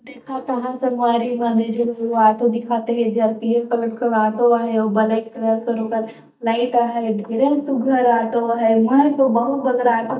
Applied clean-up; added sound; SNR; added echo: neural mask model DeepFilterNet 3.